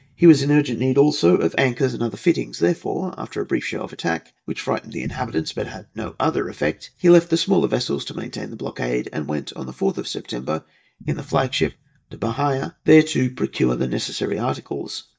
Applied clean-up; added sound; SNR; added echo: neural mask model DeepFilterNet 3.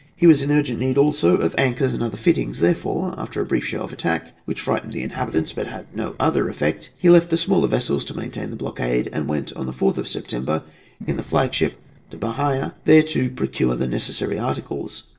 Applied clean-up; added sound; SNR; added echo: neural separator model SepFormer DNS4.